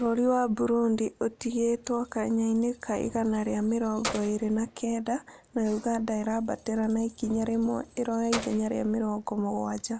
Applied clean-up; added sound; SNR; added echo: none; Keys jangling; 17 dB; none.